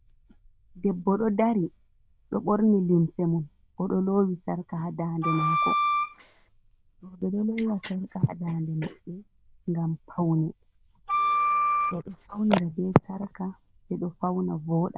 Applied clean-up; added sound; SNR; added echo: neural diffusion model UNIVERSE++.